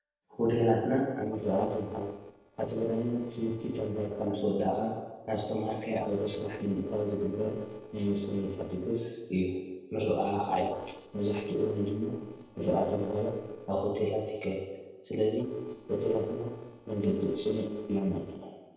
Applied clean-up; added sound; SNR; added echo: neural separator model SepFormer DNS4.